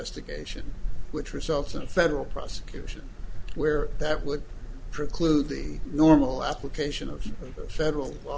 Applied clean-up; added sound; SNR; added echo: none; none; none; none.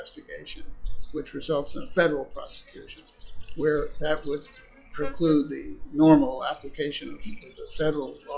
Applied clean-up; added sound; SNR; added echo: classical method log-MMSE.